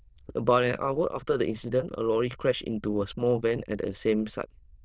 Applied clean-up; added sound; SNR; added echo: neural diffusion model UNIVERSE++.